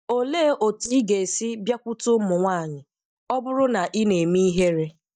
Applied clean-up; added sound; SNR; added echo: neural mask model DeepFilterNet 3.